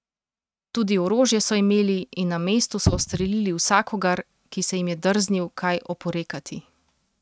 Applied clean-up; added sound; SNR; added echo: neural mask model RNNoise.